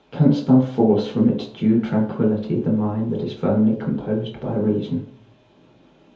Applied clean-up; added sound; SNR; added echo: none; none; none; reverberation time 0.5 s.